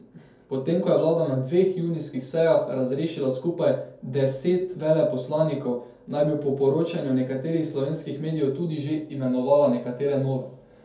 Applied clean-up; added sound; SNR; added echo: none; none; none; reverberation time 0.5 s.